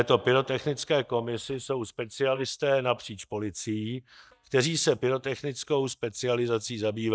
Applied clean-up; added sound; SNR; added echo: neural mask model DeepFilterNet 3.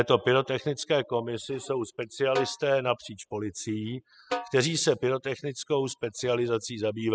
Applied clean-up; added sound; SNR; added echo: classical method spectral subtraction.